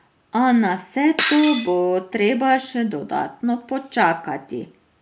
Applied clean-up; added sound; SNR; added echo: none; Shatter; 9 dB; none.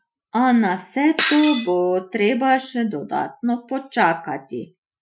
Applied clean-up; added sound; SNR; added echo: classical method Wiener filter.